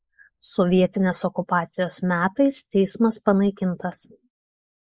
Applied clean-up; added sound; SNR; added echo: neural mask model Resemble Enhance denoiser.